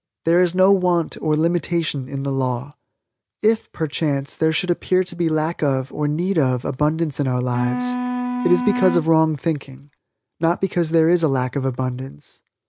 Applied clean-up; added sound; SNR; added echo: none; Wind instrument, woodwind instrument; 5 dB; none.